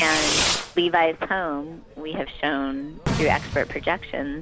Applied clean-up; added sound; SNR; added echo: none; Fireworks; 4 dB; none.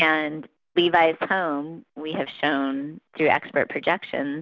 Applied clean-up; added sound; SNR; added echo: none; none; none; none.